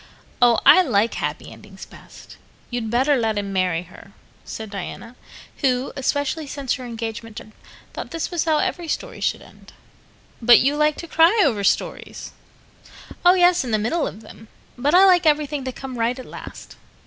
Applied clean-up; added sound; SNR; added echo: none; none; none; none.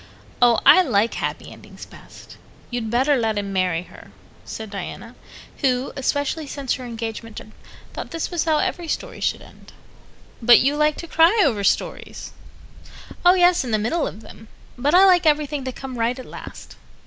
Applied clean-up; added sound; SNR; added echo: none; Mechanical fan; 16 dB; none.